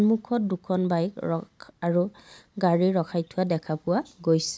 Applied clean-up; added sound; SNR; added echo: none; none; none; none.